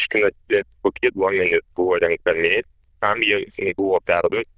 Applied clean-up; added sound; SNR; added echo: neural diffusion model UNIVERSE++.